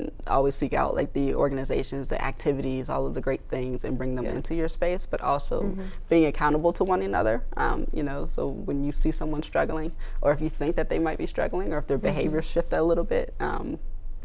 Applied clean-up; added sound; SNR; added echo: none; none; none; none.